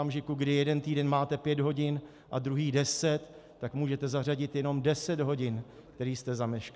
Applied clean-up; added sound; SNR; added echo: none; none; none; none.